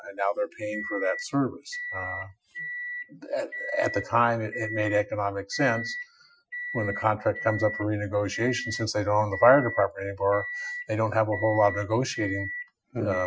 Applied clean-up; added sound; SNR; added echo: classical method Wiener filter.